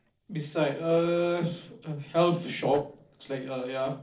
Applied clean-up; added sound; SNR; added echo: neural separator model SepFormer DNS4.